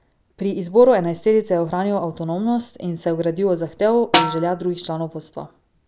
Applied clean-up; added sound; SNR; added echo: none; Snare drum; 3 dB; none.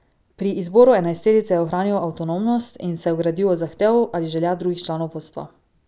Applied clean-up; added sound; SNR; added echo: none; none; none; none.